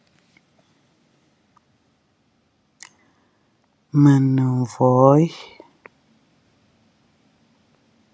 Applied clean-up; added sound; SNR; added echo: none; none; none; none.